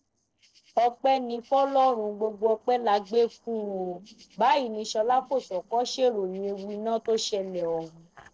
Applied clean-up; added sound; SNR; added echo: neural separator model SepFormer DNS4.